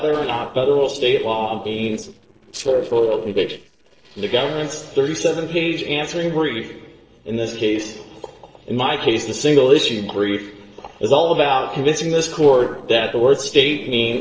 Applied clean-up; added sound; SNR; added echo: neural separator model SepFormer DNS4.